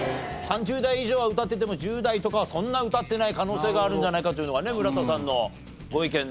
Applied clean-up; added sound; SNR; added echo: none; none; none; none.